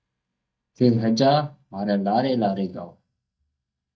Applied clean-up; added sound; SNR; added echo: neural mask model DeepFilterNet 3.